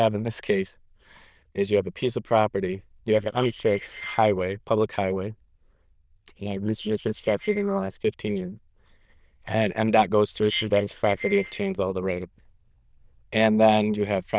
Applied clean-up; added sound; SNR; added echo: neural diffusion model UNIVERSE++.